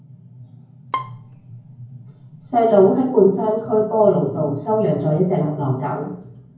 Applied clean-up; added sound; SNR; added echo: none; Bowed string instrument; 14 dB; reverberation time 0.9 s.